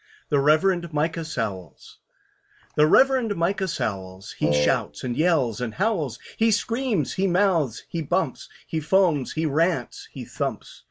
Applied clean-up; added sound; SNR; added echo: none; Wind instrument, woodwind instrument; 2 dB; none.